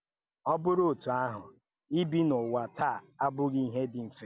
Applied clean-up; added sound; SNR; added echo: none; none; none; none.